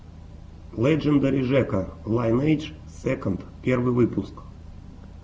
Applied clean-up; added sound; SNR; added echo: none; none; none; none.